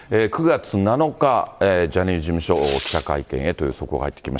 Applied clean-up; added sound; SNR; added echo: none; Tearing; 14 dB; none.